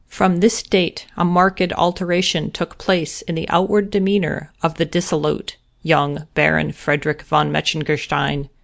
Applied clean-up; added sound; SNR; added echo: none; none; none; none.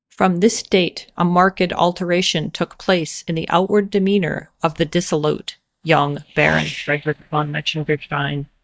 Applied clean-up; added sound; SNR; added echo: neural mask model DeepFilterNet 3.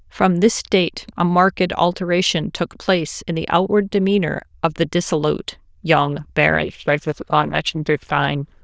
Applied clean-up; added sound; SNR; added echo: neural diffusion model UNIVERSE++.